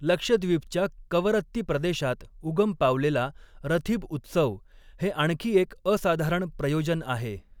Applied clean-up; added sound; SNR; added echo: none; none; none; none.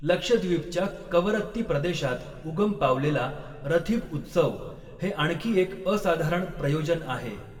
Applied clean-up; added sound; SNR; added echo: none; none; none; reverberation time 1.4 s.